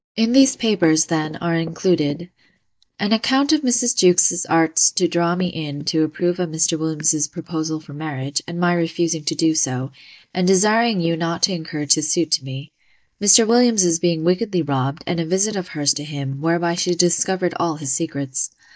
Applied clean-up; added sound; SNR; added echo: neural mask model DeepFilterNet 3.